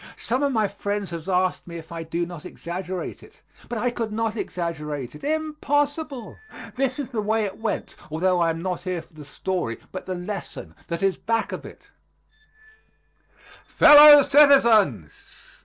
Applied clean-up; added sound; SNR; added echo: neural separator model SepFormer DNS4.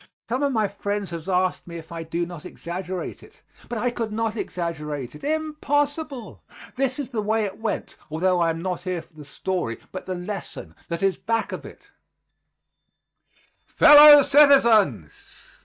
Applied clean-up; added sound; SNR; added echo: neural mask model DeepFilterNet 3.